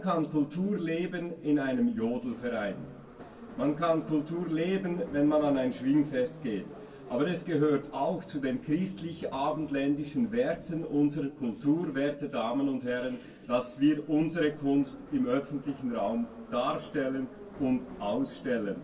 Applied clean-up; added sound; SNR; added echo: none; Subway, metro, underground; 19 dB; reverberation time 0.2 s.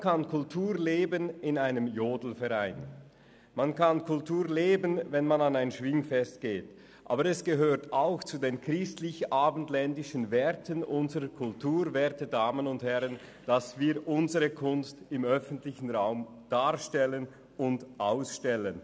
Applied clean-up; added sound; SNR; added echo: none; none; none; none.